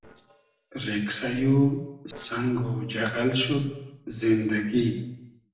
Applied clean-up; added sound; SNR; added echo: neural separator model SepFormer DNS4.